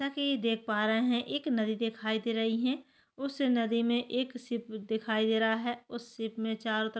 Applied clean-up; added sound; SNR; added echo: none; none; none; none.